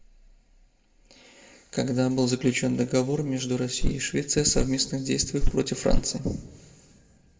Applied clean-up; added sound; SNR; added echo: none; Walk, footsteps; 0 dB; reverberation time 1.2 s.